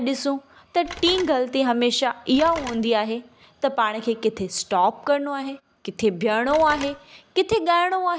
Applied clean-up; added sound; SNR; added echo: none; Telephone; 17 dB; none.